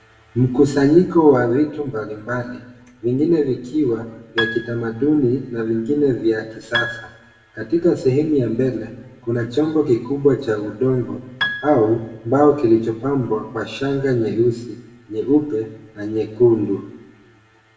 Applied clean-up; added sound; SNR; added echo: none; Piano; 11 dB; reverberation time 0.9 s.